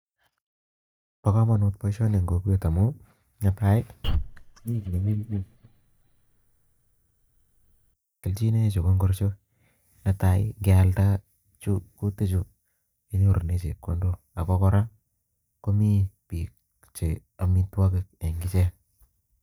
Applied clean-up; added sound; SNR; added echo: neural mask model DeepFilterNet 3.